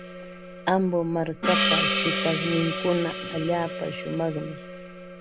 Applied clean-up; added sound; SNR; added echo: none; Gong; 1 dB; none.